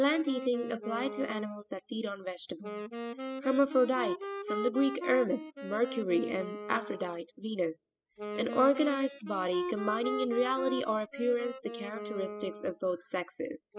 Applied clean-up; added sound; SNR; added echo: classical method spectral subtraction.